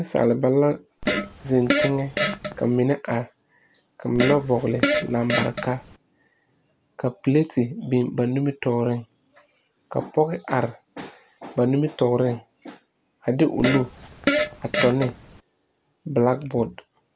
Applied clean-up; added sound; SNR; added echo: none; Fart; 1 dB; none.